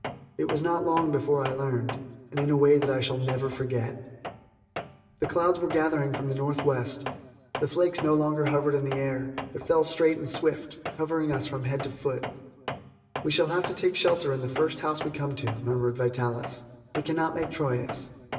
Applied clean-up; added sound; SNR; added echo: none; Tools; 12 dB; reverberation time 1.3 s.